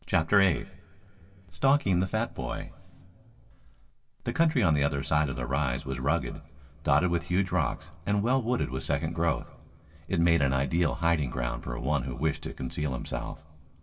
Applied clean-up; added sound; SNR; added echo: none; none; none; reverberation time 1.9 s.